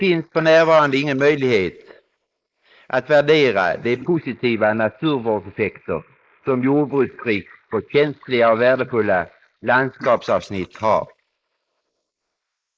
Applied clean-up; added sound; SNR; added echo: neural mask model Resemble Enhance denoiser.